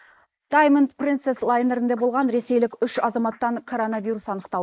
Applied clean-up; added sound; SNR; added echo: neural mask model Resemble Enhance denoiser.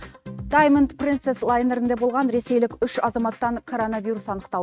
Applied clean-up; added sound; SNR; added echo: neural mask model RNNoise.